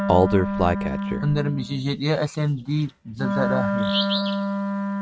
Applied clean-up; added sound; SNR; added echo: neural mask model RNNoise.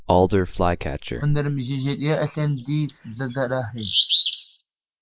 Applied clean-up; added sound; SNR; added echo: neural mask model Resemble Enhance denoiser.